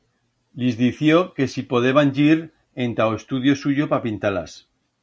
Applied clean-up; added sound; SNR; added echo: none; none; none; none.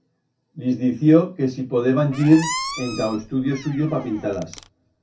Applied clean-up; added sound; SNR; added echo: none; Squeak; 12 dB; reverberation time 0.3 s.